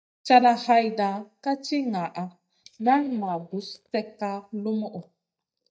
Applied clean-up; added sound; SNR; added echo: neural mask model DeepFilterNet 3.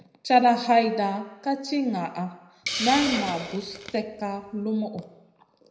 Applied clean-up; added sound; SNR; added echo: none; Hiss; 11 dB; reverberation time 0.8 s.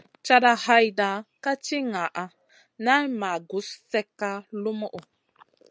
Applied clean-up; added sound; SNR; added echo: none; none; none; none.